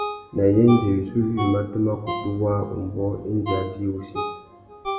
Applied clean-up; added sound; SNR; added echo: none; Ringtone; 10 dB; reverberation time 0.9 s.